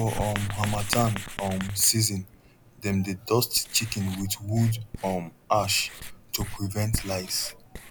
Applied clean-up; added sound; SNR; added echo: none; Writing; 10 dB; none.